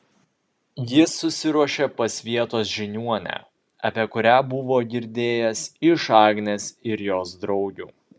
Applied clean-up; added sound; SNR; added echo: none; none; none; none.